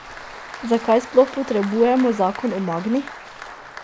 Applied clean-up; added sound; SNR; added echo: none; Applause; 15 dB; none.